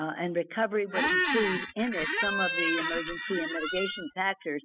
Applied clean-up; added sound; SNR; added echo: classical method spectral subtraction.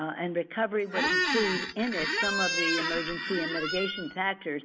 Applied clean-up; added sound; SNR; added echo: none; Squeak; -1 dB; none.